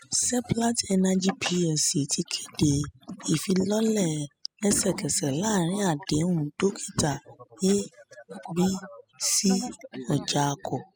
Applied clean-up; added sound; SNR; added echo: classical method spectral subtraction.